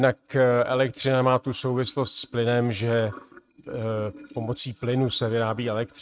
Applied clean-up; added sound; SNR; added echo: neural mask model RNNoise.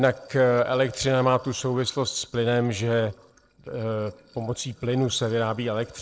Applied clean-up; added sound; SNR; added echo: neural separator model SepFormer DNS4.